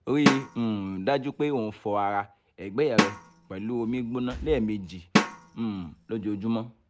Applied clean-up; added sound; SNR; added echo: none; Drum; 1 dB; none.